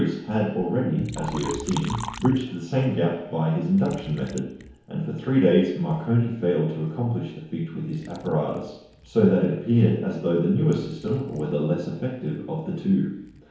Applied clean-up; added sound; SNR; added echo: none; Liquid; 19 dB; reverberation time 1.0 s.